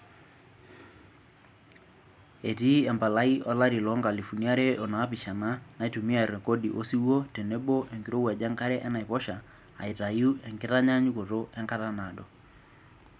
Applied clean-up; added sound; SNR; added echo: none; none; none; none.